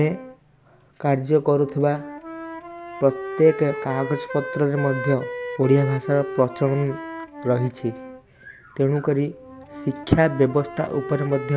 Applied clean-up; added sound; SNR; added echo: none; Wind instrument, woodwind instrument; 11 dB; none.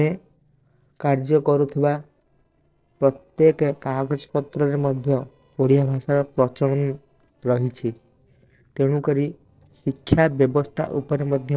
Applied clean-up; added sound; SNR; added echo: neural separator model SepFormer DNS4.